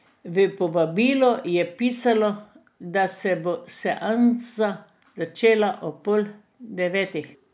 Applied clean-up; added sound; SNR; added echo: none; none; none; none.